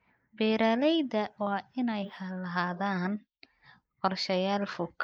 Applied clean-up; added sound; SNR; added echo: neural mask model Resemble Enhance denoiser.